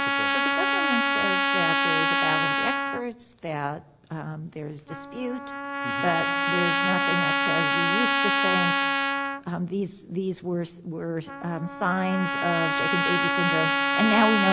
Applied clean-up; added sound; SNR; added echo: none; Trumpet; -4 dB; none.